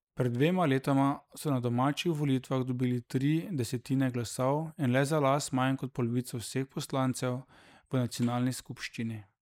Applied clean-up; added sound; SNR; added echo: neural mask model Resemble Enhance denoiser.